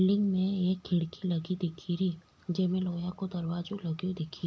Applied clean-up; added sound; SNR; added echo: none; none; none; none.